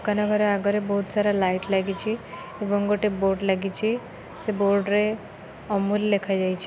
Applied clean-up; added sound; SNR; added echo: none; none; none; none.